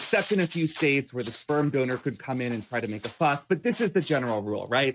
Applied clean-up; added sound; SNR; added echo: neural mask model RNNoise.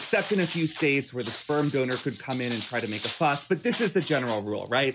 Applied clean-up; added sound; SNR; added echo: none; Walk, footsteps; 7 dB; none.